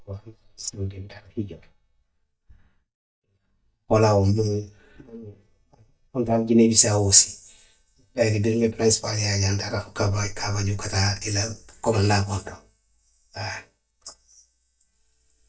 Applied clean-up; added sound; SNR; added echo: neural mask model DeepFilterNet 3.